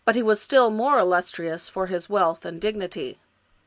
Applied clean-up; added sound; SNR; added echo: none; none; none; none.